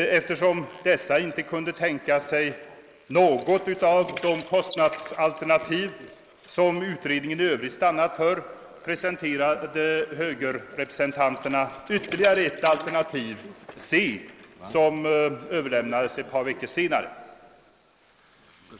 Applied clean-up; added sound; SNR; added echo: neural mask model Resemble Enhance denoiser.